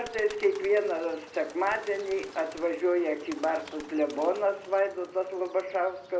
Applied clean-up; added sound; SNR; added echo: none; Bird; 19 dB; reverberation time 0.5 s.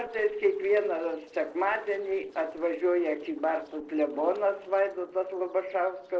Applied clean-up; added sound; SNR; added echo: neural separator model SepFormer DNS4.